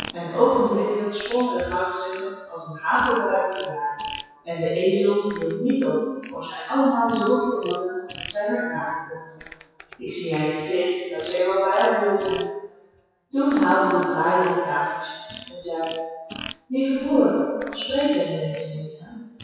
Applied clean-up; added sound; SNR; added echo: classical method WPE with log-MMSE.